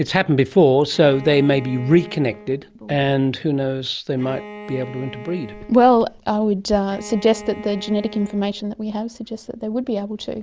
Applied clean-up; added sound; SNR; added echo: none; Bowed string instrument; 18 dB; none.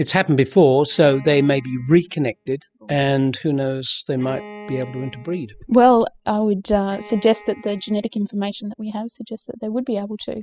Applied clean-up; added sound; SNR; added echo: classical method spectral subtraction.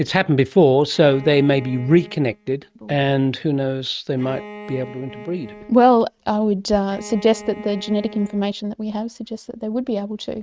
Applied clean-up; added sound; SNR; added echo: neural mask model RNNoise.